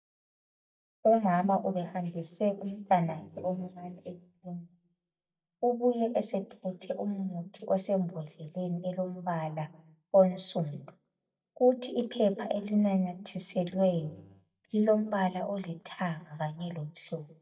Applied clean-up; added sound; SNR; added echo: neural mask model DeepFilterNet 3.